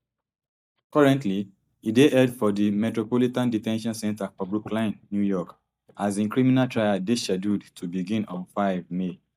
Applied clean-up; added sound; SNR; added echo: neural mask model DeepFilterNet 3.